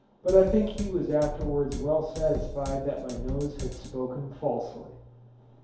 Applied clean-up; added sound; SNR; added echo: none; Drum kit; 7 dB; reverberation time 2.4 s.